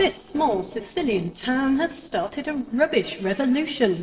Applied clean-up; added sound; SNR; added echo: neural separator model SepFormer DNS4.